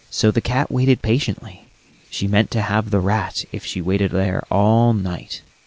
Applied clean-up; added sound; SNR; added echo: none; none; none; none.